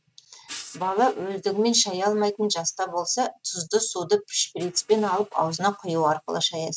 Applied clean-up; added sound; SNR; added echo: neural mask model RNNoise.